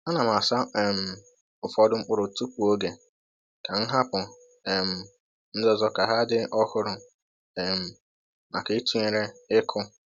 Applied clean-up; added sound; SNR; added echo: none; none; none; none.